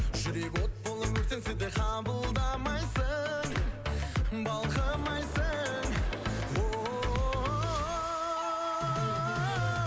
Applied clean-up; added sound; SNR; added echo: none; Sliding door; 17 dB; none.